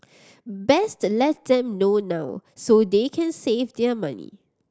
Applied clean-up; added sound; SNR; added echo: none; none; none; none.